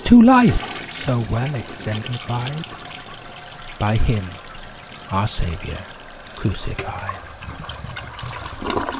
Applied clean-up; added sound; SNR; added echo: none; Toilet flush; 11 dB; none.